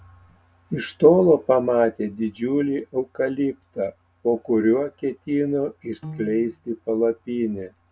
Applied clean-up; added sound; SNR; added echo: none; Piano; 16 dB; none.